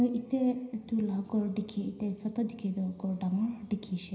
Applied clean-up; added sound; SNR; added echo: none; none; none; reverberation time 0.9 s.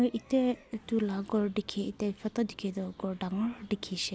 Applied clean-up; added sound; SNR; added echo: none; none; none; none.